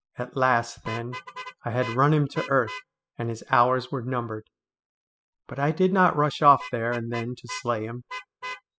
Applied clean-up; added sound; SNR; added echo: classical method spectral subtraction.